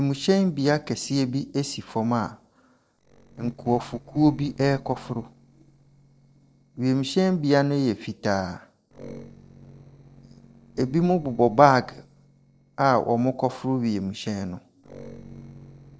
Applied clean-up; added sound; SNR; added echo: neural separator model SepFormer DNS4.